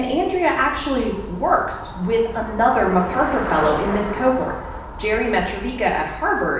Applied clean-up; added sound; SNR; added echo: none; Traffic noise, roadway noise / Bicycle; 10 dB; reverberation time 0.9 s.